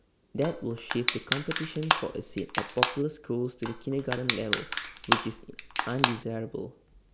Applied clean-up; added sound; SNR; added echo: none; Crushing; -1 dB; none.